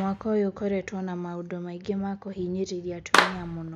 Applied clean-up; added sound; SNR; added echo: none; Clapping; 2 dB; none.